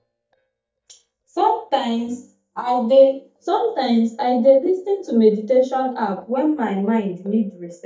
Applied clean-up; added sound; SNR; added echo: neural mask model DeepFilterNet 3.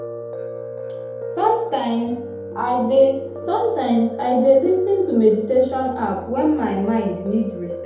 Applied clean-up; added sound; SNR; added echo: none; Piano; 11 dB; reverberation time 0.8 s.